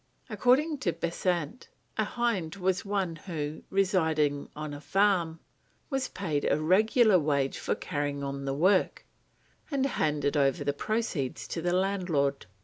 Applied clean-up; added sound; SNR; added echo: none; none; none; none.